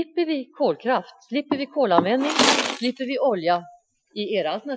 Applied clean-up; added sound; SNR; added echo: classical method Wiener filter.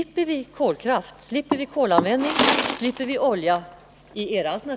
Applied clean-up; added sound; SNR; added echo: none; Tools; -1 dB; none.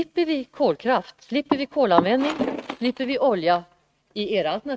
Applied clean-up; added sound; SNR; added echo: neural mask model RNNoise.